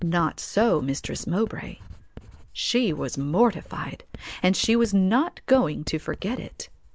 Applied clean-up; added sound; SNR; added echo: none; Writing; 18 dB; none.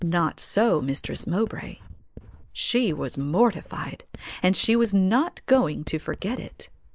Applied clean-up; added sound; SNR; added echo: neural mask model Resemble Enhance denoiser.